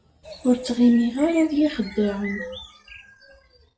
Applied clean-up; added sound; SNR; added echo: classical method WPE with log-MMSE.